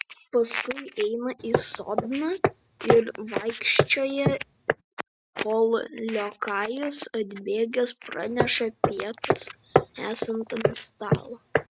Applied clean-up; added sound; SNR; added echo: neural mask model RNNoise.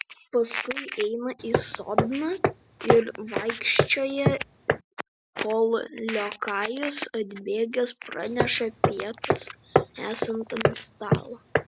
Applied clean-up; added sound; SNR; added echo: none; Hammer; -2 dB; none.